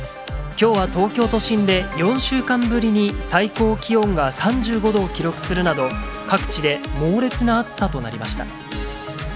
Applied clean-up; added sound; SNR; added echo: none; none; none; none.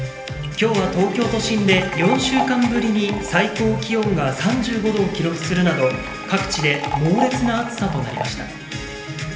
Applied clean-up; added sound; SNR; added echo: none; Liquid; 10 dB; reverberation time 1.4 s.